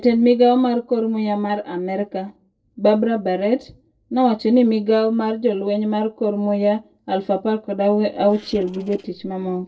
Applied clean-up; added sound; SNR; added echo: neural separator model SepFormer DNS4.